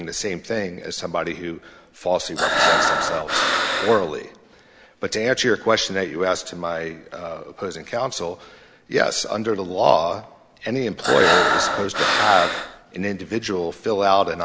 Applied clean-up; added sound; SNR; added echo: none; Breathing; -3 dB; none.